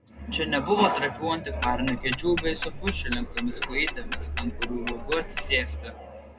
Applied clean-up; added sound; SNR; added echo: none; Tick-tock; 4 dB; reverberation time 0.2 s.